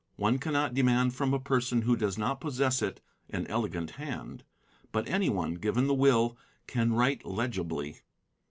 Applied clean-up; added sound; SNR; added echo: none; none; none; none.